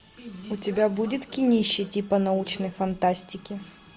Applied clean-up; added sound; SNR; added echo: none; none; none; none.